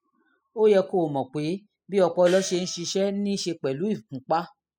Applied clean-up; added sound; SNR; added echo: classical method spectral subtraction.